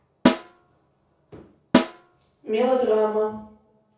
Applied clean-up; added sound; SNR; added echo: none; Snare drum; -1 dB; reverberation time 0.6 s.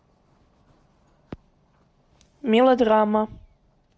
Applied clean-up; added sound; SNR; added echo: none; none; none; none.